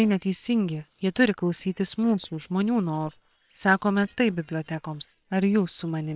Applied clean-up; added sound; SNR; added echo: neural separator model SepFormer WHAM!.